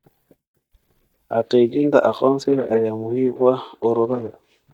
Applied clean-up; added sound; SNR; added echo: neural mask model DeepFilterNet 3.